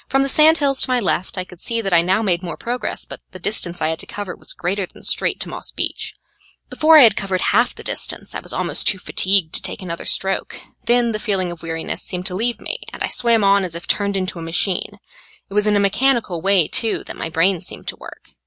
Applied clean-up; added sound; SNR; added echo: none; none; none; none.